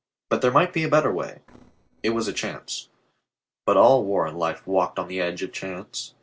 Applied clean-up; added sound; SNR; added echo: neural separator model SepFormer DNS4.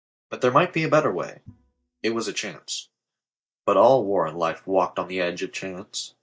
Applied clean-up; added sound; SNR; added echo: neural mask model DeepFilterNet 3.